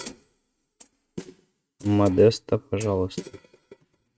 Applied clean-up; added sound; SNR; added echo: neural mask model RNNoise.